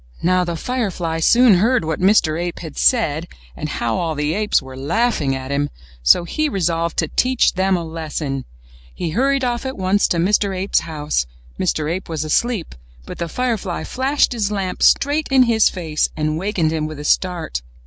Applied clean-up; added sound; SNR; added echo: none; none; none; none.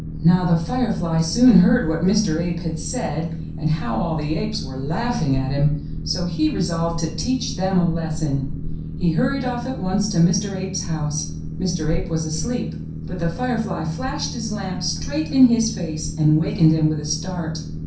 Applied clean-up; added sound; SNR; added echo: none; Boat, Water vehicle; 7 dB; reverberation time 0.6 s.